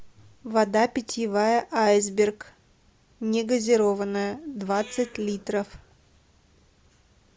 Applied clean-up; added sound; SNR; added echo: none; none; none; none.